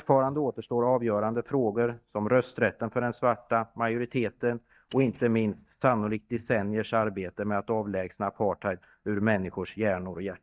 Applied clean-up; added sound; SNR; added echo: neural mask model DeepFilterNet 3.